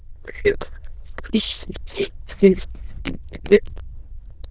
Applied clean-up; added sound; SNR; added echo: neural diffusion model UNIVERSE++.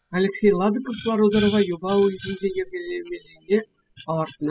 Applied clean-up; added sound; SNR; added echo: classical method spectral subtraction.